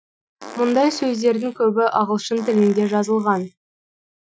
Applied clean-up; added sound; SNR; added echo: classical method Wiener filter.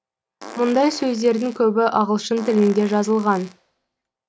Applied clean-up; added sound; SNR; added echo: none; Fart; 20 dB; none.